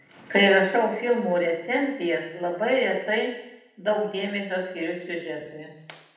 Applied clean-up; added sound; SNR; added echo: none; none; none; reverberation time 0.8 s.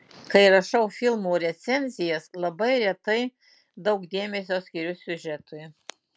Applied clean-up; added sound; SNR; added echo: none; none; none; none.